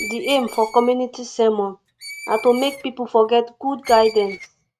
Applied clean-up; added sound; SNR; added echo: neural mask model RNNoise.